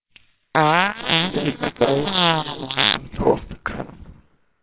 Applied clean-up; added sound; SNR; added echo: neural separator model SepFormer WHAMR!.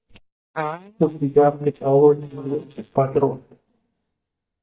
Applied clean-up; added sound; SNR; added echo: neural mask model DeepFilterNet 3.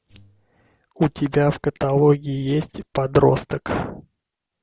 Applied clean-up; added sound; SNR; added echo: none; none; none; none.